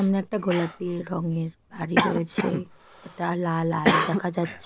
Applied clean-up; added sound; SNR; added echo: none; Cough; 2 dB; none.